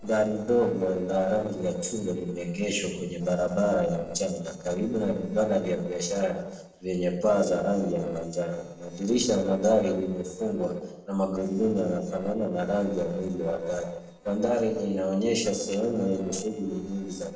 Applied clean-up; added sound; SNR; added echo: neural separator model SepFormer DNS4.